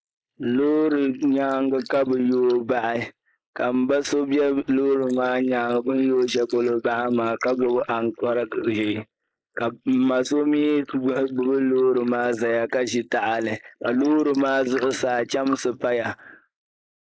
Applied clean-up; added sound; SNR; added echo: neural mask model Resemble Enhance denoiser.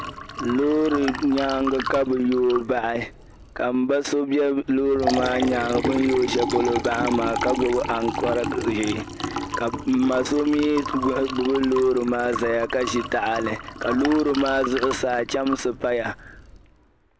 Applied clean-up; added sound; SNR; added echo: none; Liquid; 8 dB; none.